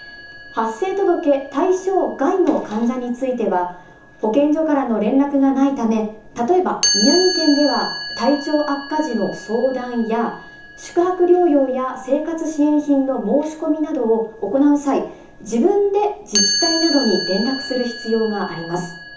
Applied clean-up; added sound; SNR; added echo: none; Chime; 10 dB; reverberation time 0.7 s.